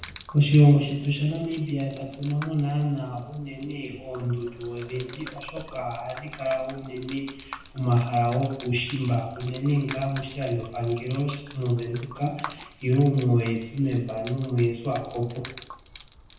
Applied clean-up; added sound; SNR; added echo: none; Gurgling / Liquid; 18 dB; reverberation time 0.9 s.